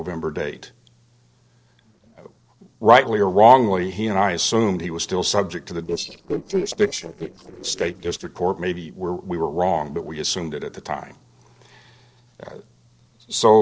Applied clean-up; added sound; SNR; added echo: neural separator model SepFormer DNS4.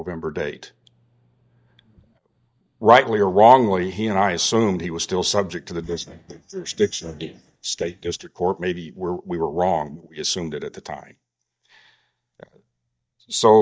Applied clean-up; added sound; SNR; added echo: neural mask model DeepFilterNet 3.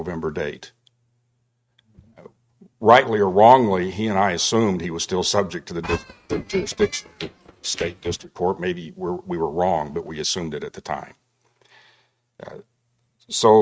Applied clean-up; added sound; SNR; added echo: neural mask model RNNoise.